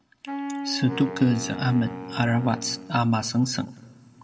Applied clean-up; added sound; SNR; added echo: none; Wind instrument, woodwind instrument; 10 dB; reverberation time 0.6 s.